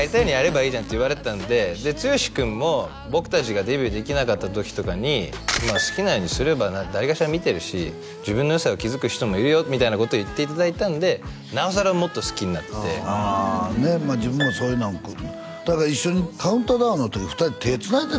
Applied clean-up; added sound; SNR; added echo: none; Harp + Fart; 14 dB; none.